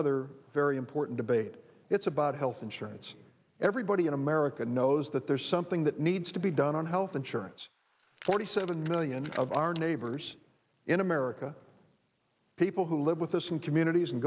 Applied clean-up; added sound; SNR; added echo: neural mask model Resemble Enhance denoiser.